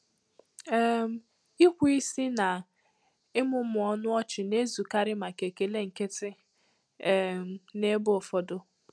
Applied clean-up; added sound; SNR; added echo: none; none; none; none.